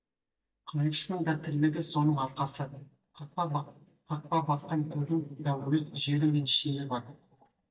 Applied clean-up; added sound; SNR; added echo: neural mask model DeepFilterNet 3.